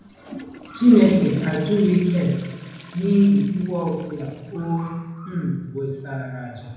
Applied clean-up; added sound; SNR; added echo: none; Toilet flush / Water; 19 dB; reverberation time 0.9 s.